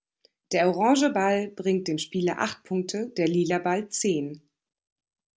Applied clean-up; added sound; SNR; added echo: none; none; none; none.